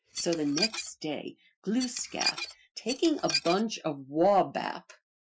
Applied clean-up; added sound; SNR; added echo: classical method Wiener filter.